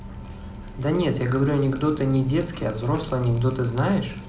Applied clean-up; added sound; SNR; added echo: none; Drip; 15 dB; reverberation time 0.5 s.